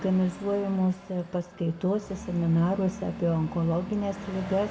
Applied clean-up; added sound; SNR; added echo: none; Engine starting / Accelerating, revving, vroom / Motor vehicle (road); 14 dB; reverberation time 0.9 s.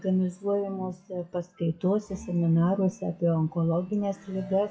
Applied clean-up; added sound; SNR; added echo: classical method WPE with log-MMSE.